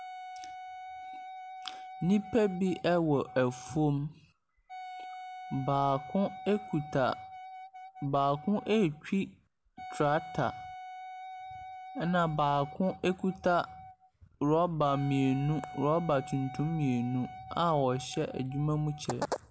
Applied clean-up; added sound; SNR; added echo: none; Wind instrument, woodwind instrument; 14 dB; none.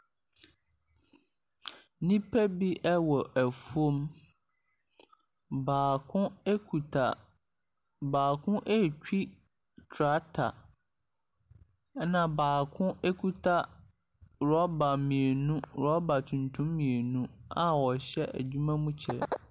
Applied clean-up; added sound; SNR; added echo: none; none; none; none.